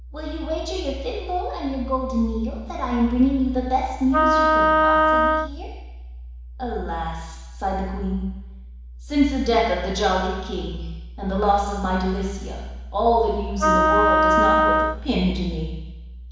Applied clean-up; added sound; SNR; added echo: none; Wind instrument, woodwind instrument; -5 dB; reverberation time 1.1 s.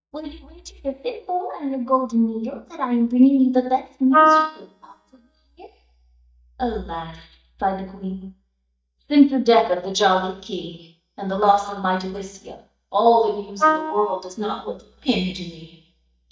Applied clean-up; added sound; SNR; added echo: neural mask model DeepFilterNet 3.